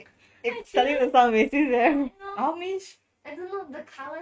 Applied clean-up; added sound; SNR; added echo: neural mask model RNNoise.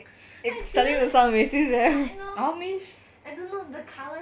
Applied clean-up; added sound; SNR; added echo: none; Water / Splash, splatter; 14 dB; none.